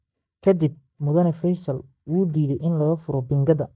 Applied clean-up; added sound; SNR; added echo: neural mask model DeepFilterNet 3.